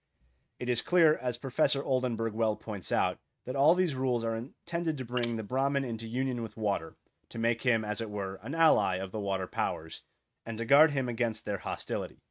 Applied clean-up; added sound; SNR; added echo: neural mask model RNNoise.